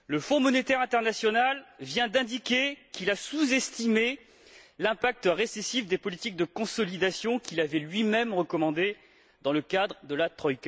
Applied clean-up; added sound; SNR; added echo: none; none; none; none.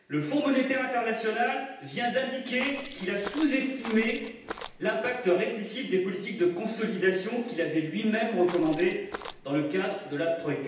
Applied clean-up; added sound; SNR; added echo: none; Walk, footsteps; 12 dB; reverberation time 0.9 s.